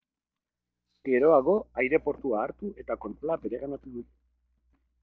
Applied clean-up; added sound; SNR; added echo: neural mask model DeepFilterNet 3.